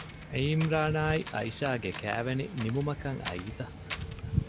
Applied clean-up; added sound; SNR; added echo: none; Wind; 7 dB; none.